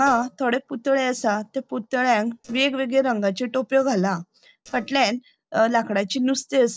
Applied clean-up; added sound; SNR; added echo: neural separator model SepFormer DNS4.